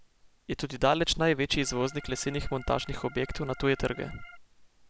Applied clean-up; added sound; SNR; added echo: none; Organ; 19 dB; none.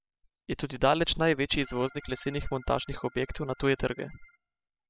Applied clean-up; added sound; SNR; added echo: classical method spectral subtraction.